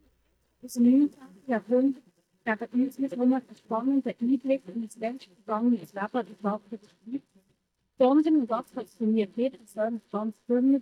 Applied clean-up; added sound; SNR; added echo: neural mask model DeepFilterNet 3.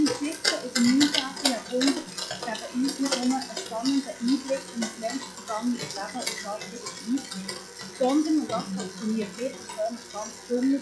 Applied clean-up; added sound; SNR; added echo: classical method log-MMSE.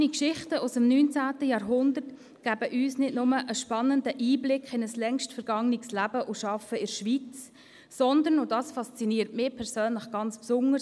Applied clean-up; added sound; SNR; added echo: none; none; none; none.